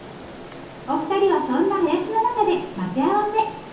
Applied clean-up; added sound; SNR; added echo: none; Stream; 17 dB; reverberation time 0.7 s.